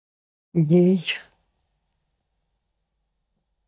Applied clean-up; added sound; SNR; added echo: neural mask model DeepFilterNet 3.